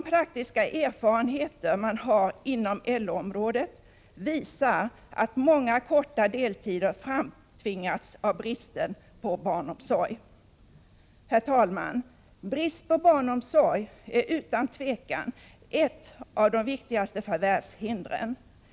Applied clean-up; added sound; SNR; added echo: none; none; none; none.